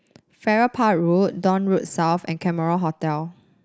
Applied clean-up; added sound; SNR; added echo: none; none; none; none.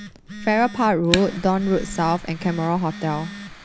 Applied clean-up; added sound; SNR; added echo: none; Telephone + Fire; 10 dB; none.